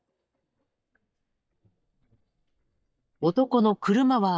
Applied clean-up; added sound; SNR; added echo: neural mask model DeepFilterNet 3.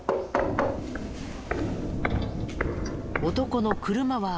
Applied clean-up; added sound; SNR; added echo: none; Walk, footsteps; 1 dB; none.